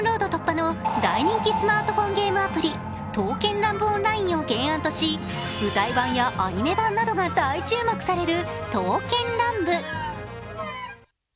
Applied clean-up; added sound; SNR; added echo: none; Bowed string instrument; 14 dB; none.